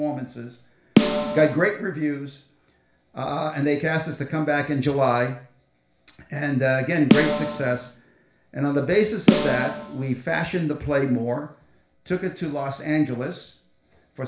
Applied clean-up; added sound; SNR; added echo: none; Snare drum; 0 dB; reverberation time 0.5 s.